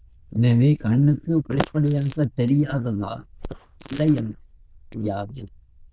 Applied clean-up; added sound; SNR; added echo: neural diffusion model UNIVERSE++.